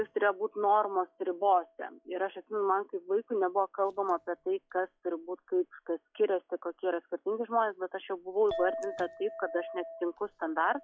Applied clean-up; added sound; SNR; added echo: classical method log-MMSE.